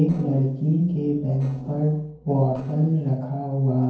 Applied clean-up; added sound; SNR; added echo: neural separator model SepFormer DNS4.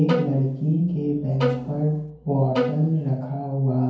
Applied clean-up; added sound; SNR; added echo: none; Bowed string instrument; 5 dB; reverberation time 0.9 s.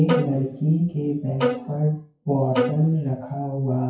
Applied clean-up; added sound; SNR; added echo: classical method WPE with log-MMSE.